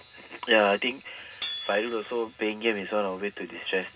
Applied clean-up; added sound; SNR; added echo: none; Hammer / Chink, clink; 14 dB; reverberation time 0.2 s.